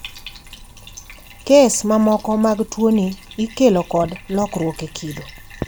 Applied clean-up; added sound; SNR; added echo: none; Bathtub (filling or washing); 20 dB; none.